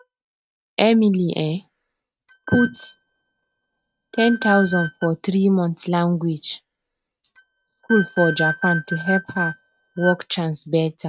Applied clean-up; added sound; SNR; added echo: neural mask model RNNoise.